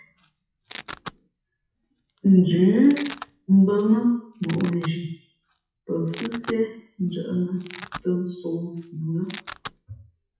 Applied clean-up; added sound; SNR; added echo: classical method WPE with log-MMSE.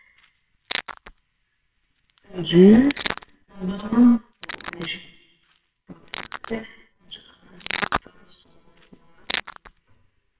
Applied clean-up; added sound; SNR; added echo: neural separator model SepFormer WHAMR!.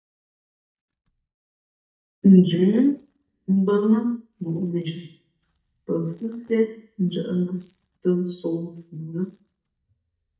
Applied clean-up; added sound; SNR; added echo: neural mask model DeepFilterNet 3.